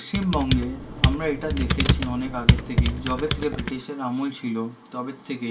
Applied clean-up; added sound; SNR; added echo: none; Computer keyboard; -4 dB; reverberation time 0.2 s.